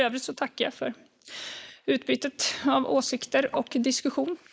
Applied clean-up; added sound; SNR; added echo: neural mask model Resemble Enhance denoiser.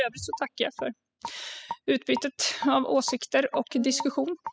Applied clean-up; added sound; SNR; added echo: classical method spectral subtraction.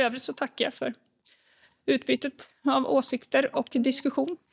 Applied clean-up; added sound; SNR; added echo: neural mask model DeepFilterNet 3.